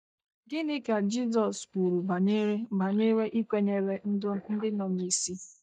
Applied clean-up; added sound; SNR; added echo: neural mask model DeepFilterNet 3.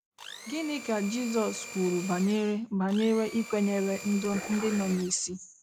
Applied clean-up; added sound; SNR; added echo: none; Domestic sounds, home sounds + Dog; 13 dB; none.